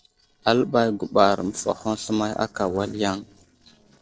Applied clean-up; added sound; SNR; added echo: neural separator model SepFormer DNS4.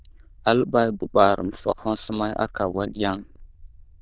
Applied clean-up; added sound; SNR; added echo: neural diffusion model UNIVERSE++.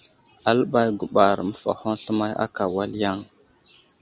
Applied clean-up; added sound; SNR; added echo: none; none; none; none.